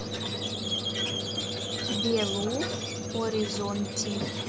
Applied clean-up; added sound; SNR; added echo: none; Squeak; -2 dB; none.